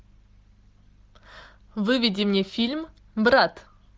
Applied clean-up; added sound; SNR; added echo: none; none; none; none.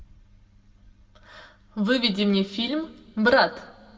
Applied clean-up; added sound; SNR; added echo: none; none; none; reverberation time 1.5 s.